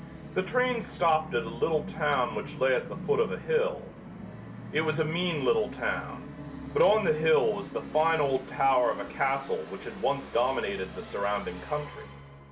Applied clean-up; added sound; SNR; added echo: none; Musical instrument; 12 dB; none.